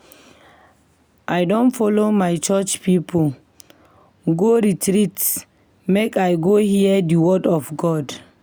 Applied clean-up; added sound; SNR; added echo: none; none; none; none.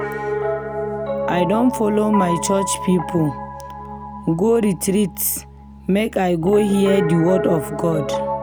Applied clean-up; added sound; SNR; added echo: none; Piano; 6 dB; none.